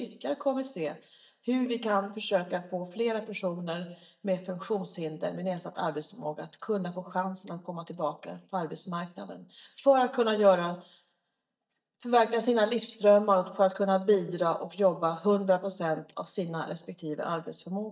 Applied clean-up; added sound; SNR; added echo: neural mask model DeepFilterNet 3.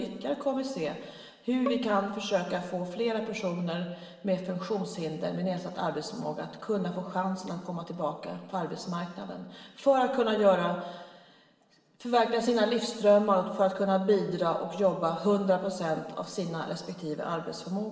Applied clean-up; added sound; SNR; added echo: none; Bowed string instrument; 13 dB; reverberation time 1.1 s.